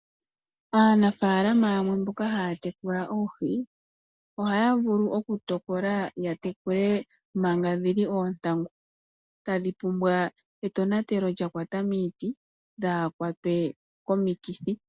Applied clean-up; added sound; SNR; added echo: none; none; none; none.